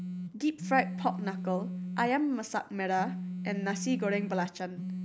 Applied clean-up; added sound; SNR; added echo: none; Telephone; 6 dB; none.